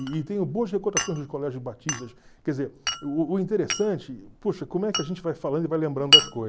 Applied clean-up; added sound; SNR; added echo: none; Glass; 1 dB; none.